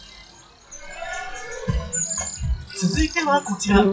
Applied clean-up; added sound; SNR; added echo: classical method WPE with log-MMSE.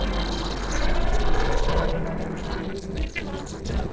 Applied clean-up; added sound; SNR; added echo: neural separator model SepFormer DNS4.